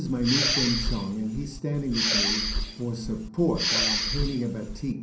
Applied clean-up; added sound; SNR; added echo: none; Respiratory sounds; 0 dB; reverberation time 0.6 s.